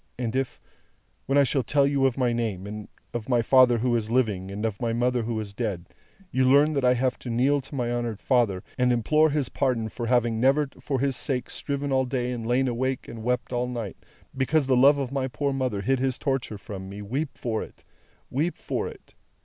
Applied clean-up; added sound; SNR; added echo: none; none; none; none.